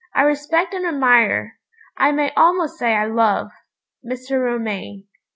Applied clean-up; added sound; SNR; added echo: none; none; none; none.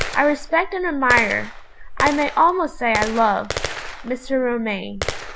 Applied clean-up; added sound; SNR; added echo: none; Gunshot, gunfire; 8 dB; none.